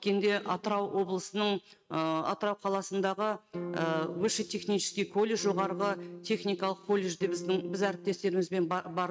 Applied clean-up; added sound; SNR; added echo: neural mask model RNNoise.